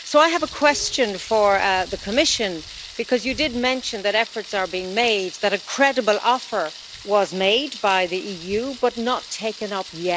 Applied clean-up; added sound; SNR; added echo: none; Thunder; 16 dB; none.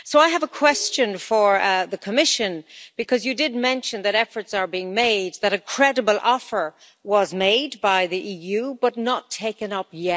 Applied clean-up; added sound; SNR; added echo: none; none; none; none.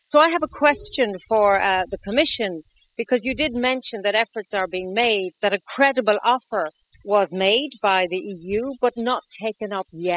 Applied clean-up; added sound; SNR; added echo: classical method spectral subtraction.